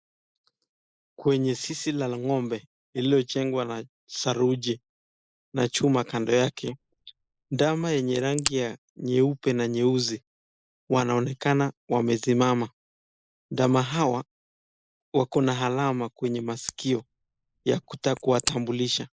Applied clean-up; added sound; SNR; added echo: neural mask model Resemble Enhance denoiser.